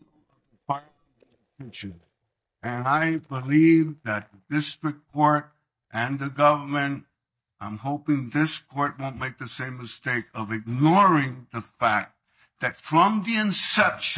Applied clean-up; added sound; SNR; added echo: neural mask model DeepFilterNet 3.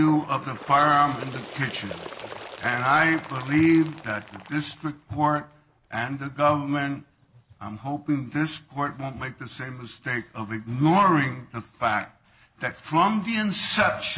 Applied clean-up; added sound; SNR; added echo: none; Bird; 20 dB; none.